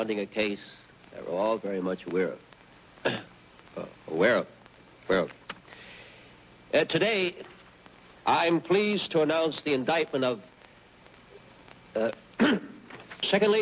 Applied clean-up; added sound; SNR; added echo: none; none; none; none.